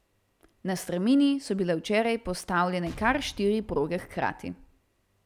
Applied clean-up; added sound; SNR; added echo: none; Explosion; 18 dB; none.